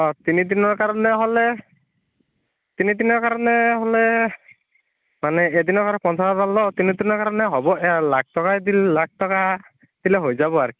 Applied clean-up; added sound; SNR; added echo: none; none; none; none.